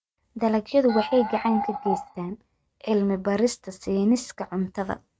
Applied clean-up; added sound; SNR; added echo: neural mask model RNNoise.